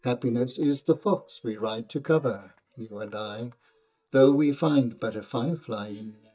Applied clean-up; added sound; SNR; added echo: neural mask model DeepFilterNet 3.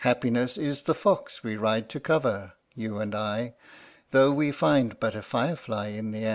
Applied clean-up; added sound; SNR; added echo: none; none; none; none.